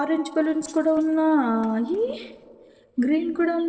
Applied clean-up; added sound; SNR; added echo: neural separator model SepFormer DNS4.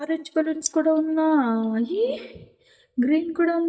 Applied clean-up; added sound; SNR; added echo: neural mask model DeepFilterNet 3.